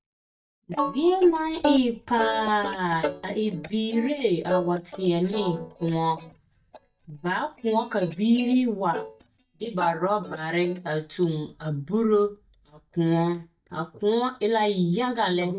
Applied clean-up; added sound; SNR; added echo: neural mask model DeepFilterNet 3.